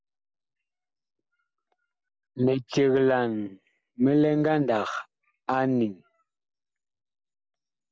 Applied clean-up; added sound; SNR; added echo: none; none; none; none.